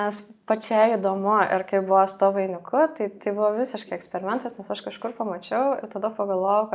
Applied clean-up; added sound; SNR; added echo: none; none; none; none.